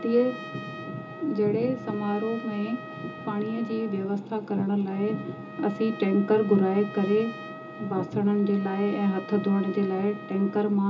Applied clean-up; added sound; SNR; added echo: none; Trumpet; 16 dB; reverberation time 0.2 s.